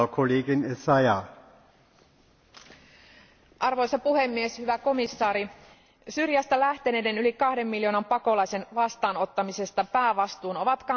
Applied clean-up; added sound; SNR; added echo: none; none; none; none.